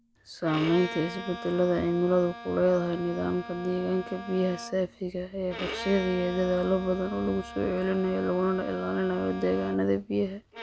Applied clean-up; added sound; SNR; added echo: none; Bowed string instrument; 13 dB; none.